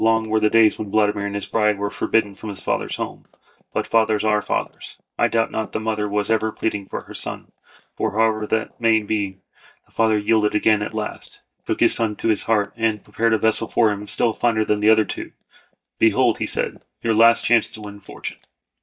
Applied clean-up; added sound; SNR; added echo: neural mask model DeepFilterNet 3.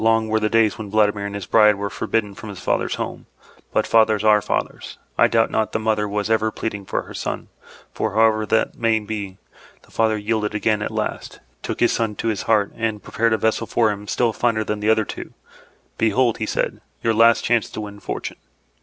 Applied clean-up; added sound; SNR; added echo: none; none; none; none.